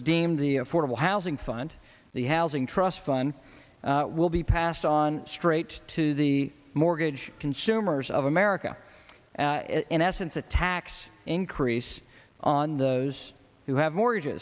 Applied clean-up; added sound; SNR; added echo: none; none; none; none.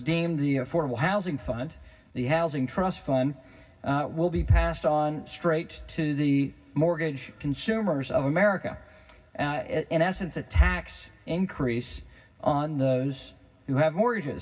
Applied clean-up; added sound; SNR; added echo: none; none; none; reverberation time 0.4 s.